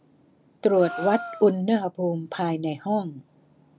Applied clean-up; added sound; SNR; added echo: none; Gasp; 14 dB; none.